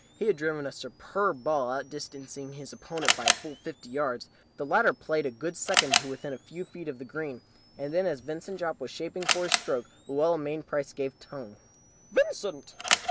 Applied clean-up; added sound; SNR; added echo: none; Camera; 3 dB; none.